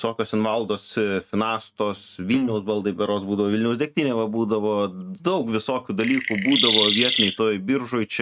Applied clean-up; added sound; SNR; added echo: neural mask model RNNoise.